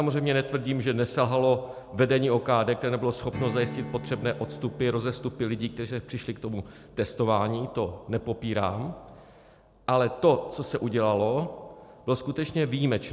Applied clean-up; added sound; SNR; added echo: none; Strum; 18 dB; none.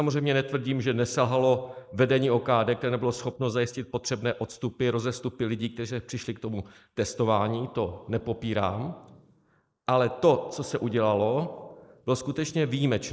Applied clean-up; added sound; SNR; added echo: neural mask model Resemble Enhance denoiser.